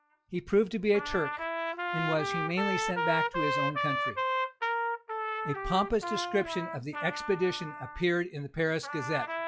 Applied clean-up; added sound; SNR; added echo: classical method log-MMSE.